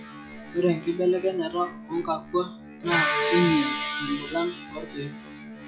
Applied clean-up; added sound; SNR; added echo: classical method log-MMSE.